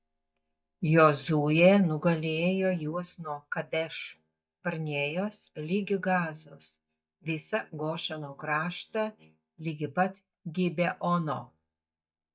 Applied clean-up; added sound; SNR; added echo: neural mask model DeepFilterNet 3.